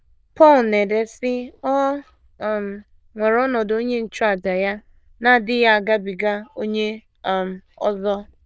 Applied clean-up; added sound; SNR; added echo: neural diffusion model UNIVERSE++.